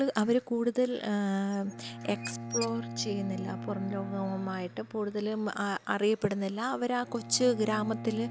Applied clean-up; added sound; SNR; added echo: none; Bowed string instrument + Squeak / Dishes, pots, and pans; 12 dB; none.